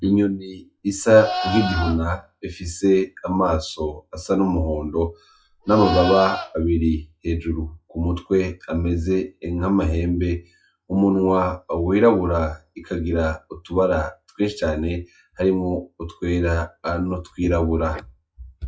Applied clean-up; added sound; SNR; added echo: classical method log-MMSE.